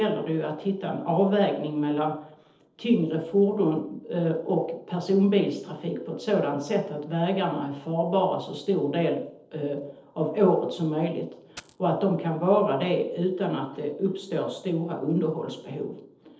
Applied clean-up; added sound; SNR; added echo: neural separator model SepFormer DNS4.